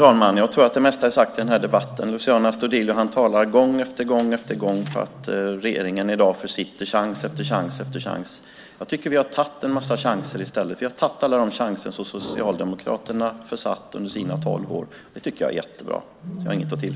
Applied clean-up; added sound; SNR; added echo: none; Wild animals; 15 dB; none.